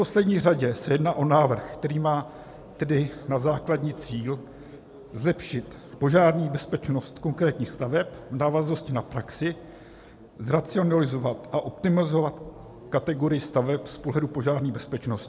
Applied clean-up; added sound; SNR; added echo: none; none; none; none.